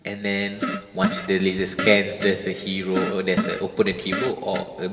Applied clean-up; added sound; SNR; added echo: none; Fart; 6 dB; reverberation time 2.3 s.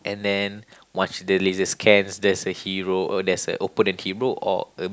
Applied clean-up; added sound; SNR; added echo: none; none; none; none.